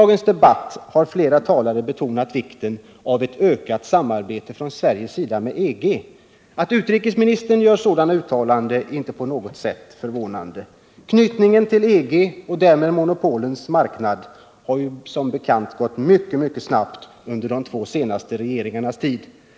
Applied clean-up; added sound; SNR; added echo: none; none; none; none.